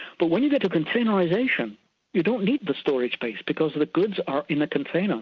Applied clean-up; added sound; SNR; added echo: none; none; none; none.